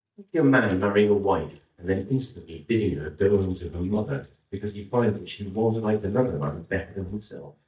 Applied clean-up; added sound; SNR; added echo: neural mask model DeepFilterNet 3.